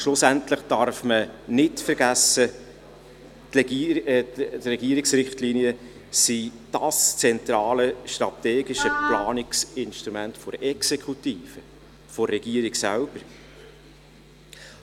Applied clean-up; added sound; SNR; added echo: none; Wind instrument, woodwind instrument; 3 dB; none.